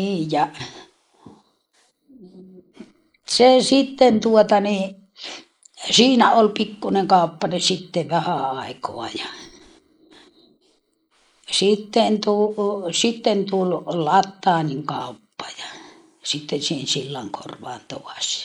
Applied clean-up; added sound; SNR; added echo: neural mask model Resemble Enhance denoiser.